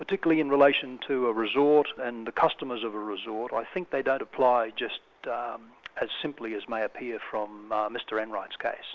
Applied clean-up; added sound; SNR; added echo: none; none; none; none.